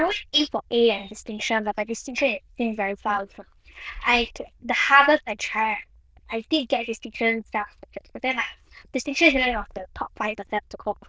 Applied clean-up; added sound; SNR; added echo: neural diffusion model UNIVERSE++.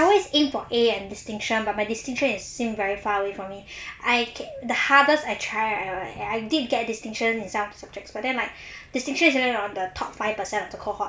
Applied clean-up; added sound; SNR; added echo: none; none; none; none.